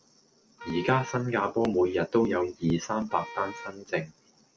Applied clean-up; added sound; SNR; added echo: none; Wind instrument, woodwind instrument; 16 dB; none.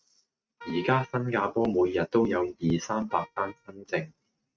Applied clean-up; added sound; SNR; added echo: neural mask model RNNoise.